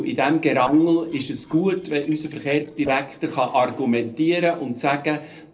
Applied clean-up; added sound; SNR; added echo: neural separator model SepFormer DNS4.